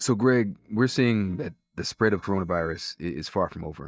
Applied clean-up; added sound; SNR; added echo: neural mask model DeepFilterNet 3.